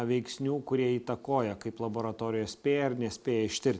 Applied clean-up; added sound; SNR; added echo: none; none; none; none.